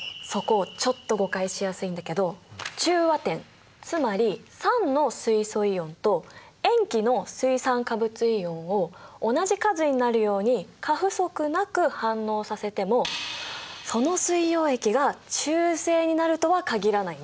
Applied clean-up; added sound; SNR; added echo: none; none; none; none.